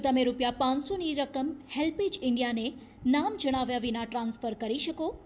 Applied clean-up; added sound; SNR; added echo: none; none; none; none.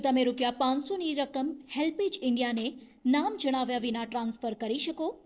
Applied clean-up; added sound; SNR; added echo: neural separator model SepFormer DNS4.